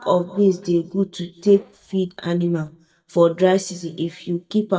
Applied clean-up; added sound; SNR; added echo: neural mask model DeepFilterNet 3.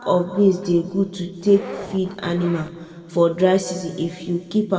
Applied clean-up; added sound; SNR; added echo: none; Zipper (clothing); 16 dB; reverberation time 1.9 s.